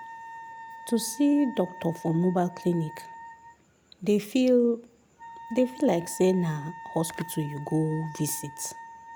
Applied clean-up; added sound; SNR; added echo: none; Wind instrument, woodwind instrument; 16 dB; none.